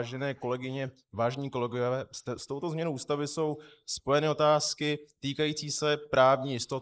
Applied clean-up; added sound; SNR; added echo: neural mask model Resemble Enhance denoiser.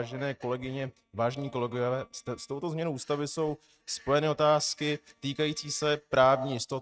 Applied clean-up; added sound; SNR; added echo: neural mask model RNNoise.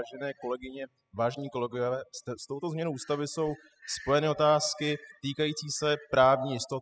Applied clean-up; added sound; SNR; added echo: classical method spectral subtraction.